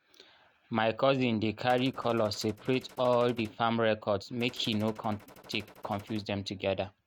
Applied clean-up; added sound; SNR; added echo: neural mask model RNNoise.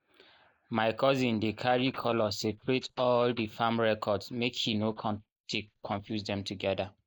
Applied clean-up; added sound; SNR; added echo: neural mask model Resemble Enhance denoiser.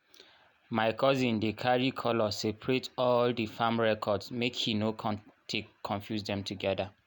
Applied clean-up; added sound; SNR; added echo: none; none; none; none.